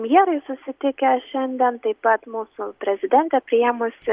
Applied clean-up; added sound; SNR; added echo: none; none; none; none.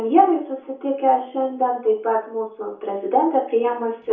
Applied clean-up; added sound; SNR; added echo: none; none; none; reverberation time 0.6 s.